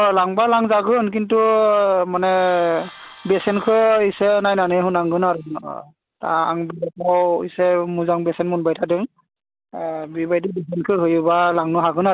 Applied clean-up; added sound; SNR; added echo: none; Sawing; 19 dB; none.